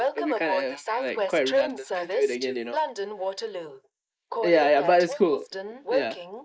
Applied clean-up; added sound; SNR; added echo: neural mask model Resemble Enhance denoiser.